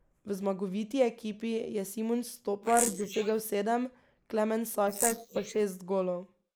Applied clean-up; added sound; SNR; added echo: neural mask model Resemble Enhance denoiser.